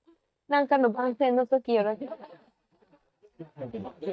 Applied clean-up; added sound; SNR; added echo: neural mask model DeepFilterNet 3.